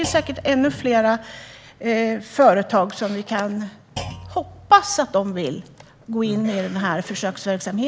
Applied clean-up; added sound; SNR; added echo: none; Thump, thud; 19 dB; none.